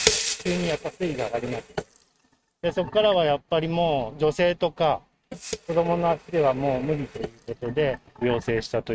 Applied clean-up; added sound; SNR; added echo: neural mask model RNNoise.